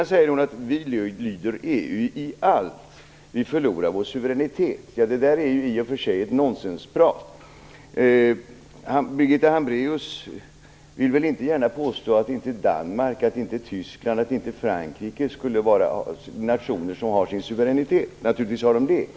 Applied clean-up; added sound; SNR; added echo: none; none; none; none.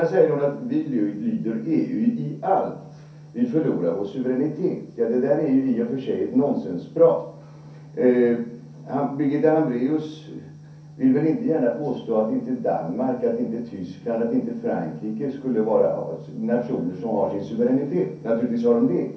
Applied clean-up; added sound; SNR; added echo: none; none; none; reverberation time 0.6 s.